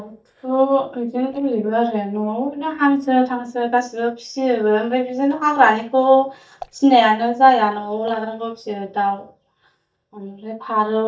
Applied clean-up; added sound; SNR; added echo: neural mask model DeepFilterNet 3.